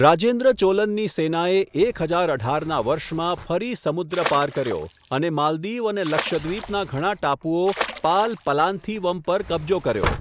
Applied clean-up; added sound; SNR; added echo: none; Sliding door + Water / Splash, splatter; 12 dB; none.